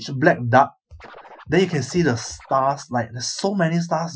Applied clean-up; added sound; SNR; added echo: classical method Wiener filter.